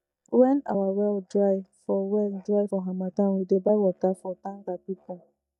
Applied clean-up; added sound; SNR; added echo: neural mask model DeepFilterNet 3.